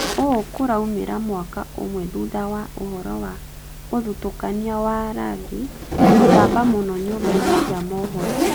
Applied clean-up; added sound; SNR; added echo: none; Zipper (clothing); -1 dB; none.